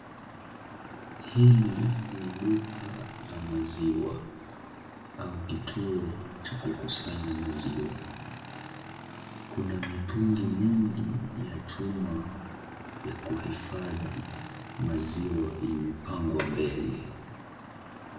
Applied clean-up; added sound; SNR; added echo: none; Motorcycle / Engine; 13 dB; reverberation time 1.2 s.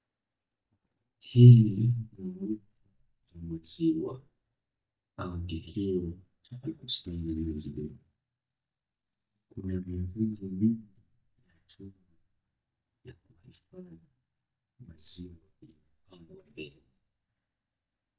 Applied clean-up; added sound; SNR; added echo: neural mask model DeepFilterNet 3.